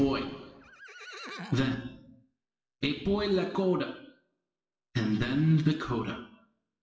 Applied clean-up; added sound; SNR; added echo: classical method WPE with log-MMSE.